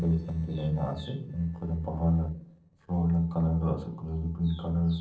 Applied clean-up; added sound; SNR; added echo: neural separator model SepFormer DNS4.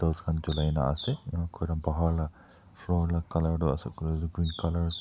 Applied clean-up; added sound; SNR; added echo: none; none; none; none.